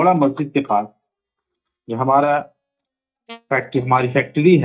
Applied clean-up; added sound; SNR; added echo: neural mask model DeepFilterNet 3.